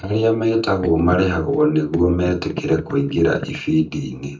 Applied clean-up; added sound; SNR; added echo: neural mask model DeepFilterNet 3.